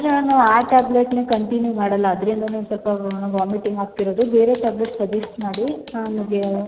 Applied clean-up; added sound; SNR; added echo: none; Computer keyboard; 18 dB; none.